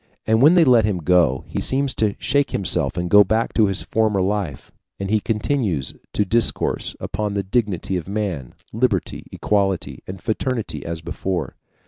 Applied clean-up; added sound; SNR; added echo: none; none; none; none.